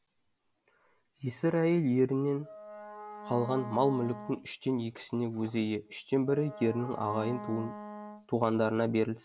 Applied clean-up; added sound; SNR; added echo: none; Wind instrument, woodwind instrument; 14 dB; none.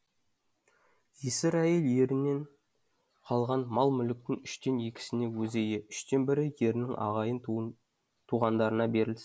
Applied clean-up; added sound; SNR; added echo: none; none; none; none.